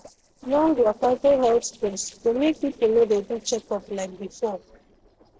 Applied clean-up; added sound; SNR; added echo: neural separator model SepFormer DNS4.